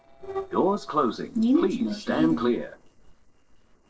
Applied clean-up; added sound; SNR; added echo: neural separator model SepFormer DNS4.